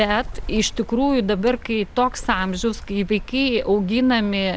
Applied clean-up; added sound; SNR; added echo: none; Bird; 13 dB; none.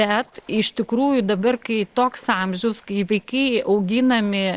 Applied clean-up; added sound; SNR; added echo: neural separator model SepFormer DNS4.